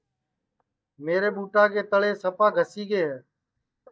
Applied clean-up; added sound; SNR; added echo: neural mask model DeepFilterNet 3.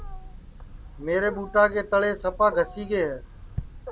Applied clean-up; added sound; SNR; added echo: none; Wild animals; 14 dB; none.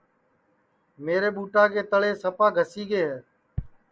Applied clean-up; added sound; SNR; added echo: none; none; none; none.